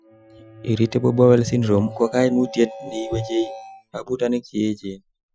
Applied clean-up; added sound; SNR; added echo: classical method Wiener filter.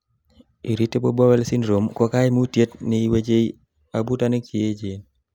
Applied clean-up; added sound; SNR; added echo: none; none; none; none.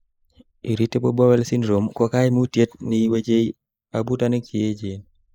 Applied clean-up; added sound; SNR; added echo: neural mask model Resemble Enhance denoiser.